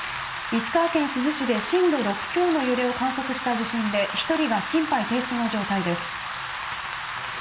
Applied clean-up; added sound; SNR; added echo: none; Rain; 6 dB; reverberation time 1.2 s.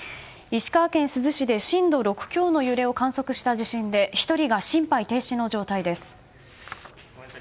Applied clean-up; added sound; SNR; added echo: none; none; none; none.